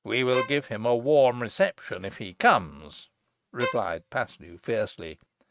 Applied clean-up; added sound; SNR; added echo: neural mask model RNNoise.